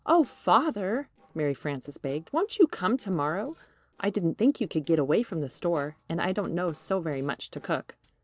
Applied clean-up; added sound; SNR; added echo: neural separator model SepFormer DNS4.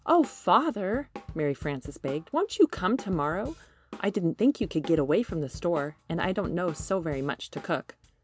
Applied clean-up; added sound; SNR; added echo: none; Drum kit; 17 dB; none.